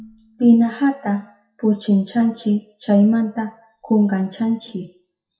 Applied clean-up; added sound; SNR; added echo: classical method WPE with log-MMSE.